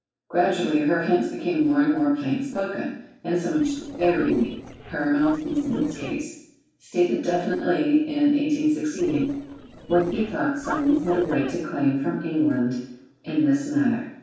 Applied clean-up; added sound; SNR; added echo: neural separator model SepFormer DNS4.